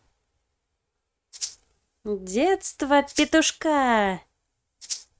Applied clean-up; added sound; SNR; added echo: neural mask model RNNoise.